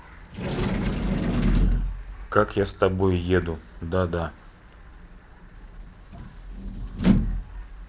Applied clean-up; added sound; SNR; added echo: neural separator model SepFormer DNS4.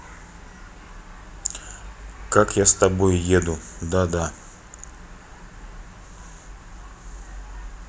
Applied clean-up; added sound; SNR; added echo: none; none; none; none.